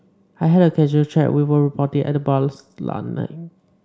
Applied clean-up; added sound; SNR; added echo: none; none; none; none.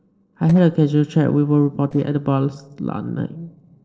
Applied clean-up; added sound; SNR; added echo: neural separator model SepFormer DNS4.